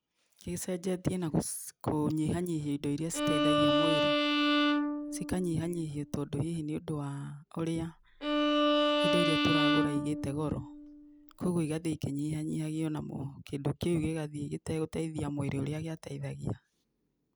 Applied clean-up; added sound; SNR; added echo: none; Bowed string instrument; -4 dB; none.